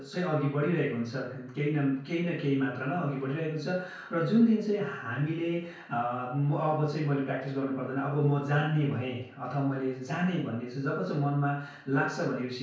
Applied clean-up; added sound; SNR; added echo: none; none; none; reverberation time 0.5 s.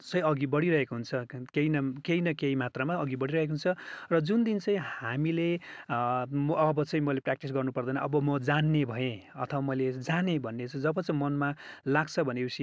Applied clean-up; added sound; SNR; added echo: none; none; none; none.